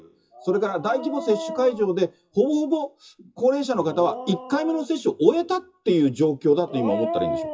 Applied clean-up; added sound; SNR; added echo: classical method WPE with log-MMSE.